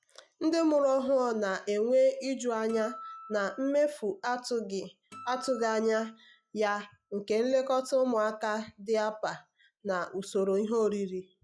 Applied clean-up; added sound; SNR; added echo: classical method log-MMSE.